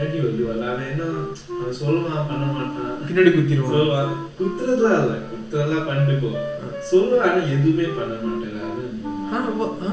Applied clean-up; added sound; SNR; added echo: none; Wind instrument, woodwind instrument; 11 dB; reverberation time 1.3 s.